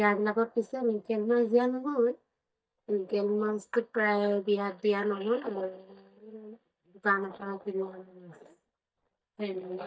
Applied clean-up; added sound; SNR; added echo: neural mask model DeepFilterNet 3.